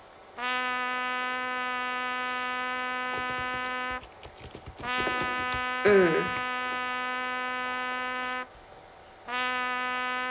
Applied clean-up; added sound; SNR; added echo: none; Trumpet; -3 dB; none.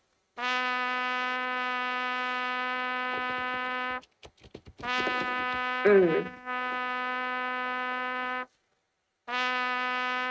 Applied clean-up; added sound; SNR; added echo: neural mask model RNNoise.